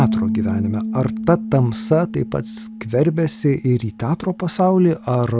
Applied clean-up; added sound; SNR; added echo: none; Bass guitar; 8 dB; none.